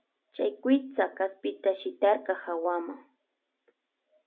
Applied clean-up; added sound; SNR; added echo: none; none; none; none.